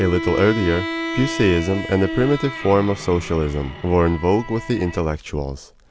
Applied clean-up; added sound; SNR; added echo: none; Bowed string instrument; 10 dB; none.